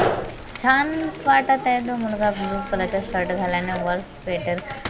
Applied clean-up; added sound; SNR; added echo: none; Computer keyboard + Rain; 15 dB; none.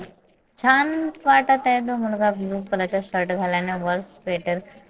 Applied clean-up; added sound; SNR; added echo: neural separator model SepFormer DNS4.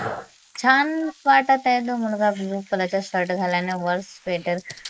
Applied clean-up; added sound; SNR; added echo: neural mask model Resemble Enhance denoiser.